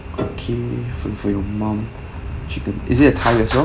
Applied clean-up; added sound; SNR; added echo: none; Traffic noise, roadway noise + Piano; 12 dB; none.